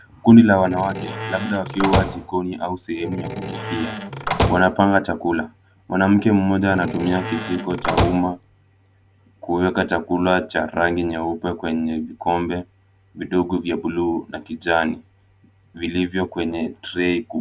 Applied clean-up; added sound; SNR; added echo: none; Slam; 4 dB; none.